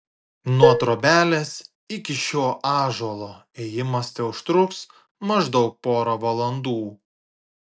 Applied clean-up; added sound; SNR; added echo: none; Dishes, pots, and pans; -3 dB; none.